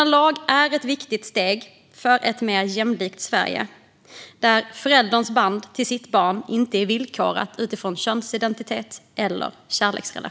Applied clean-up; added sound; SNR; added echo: none; none; none; none.